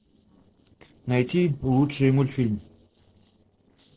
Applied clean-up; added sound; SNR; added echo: neural separator model SepFormer DNS4.